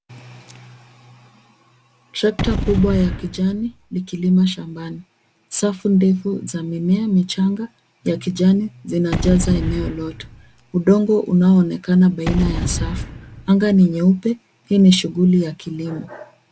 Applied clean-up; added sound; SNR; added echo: none; Gunshot, gunfire / Boom; 8 dB; none.